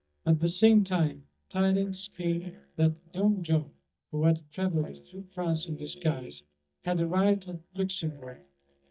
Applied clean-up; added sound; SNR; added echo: neural mask model DeepFilterNet 3.